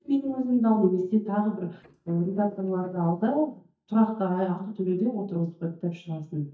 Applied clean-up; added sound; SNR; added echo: neural mask model DeepFilterNet 3.